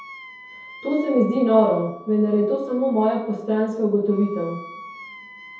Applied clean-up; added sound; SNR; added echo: none; Wind instrument, woodwind instrument; 18 dB; reverberation time 0.7 s.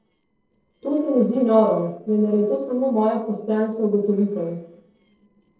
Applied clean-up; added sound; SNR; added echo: neural separator model SepFormer DNS4.